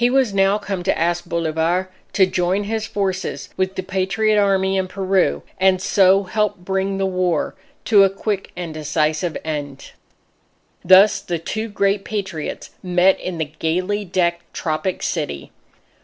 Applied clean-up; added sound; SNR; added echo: none; none; none; none.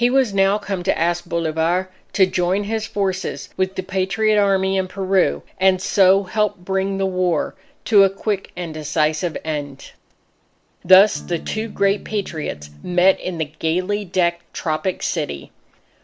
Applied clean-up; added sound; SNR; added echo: none; Electric guitar / Strum; 17 dB; none.